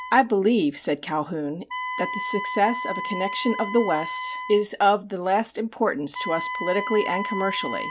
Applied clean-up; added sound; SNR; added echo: none; Wind instrument, woodwind instrument; 9 dB; none.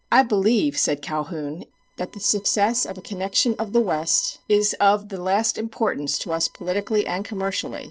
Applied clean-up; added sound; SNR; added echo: neural separator model SepFormer DNS4.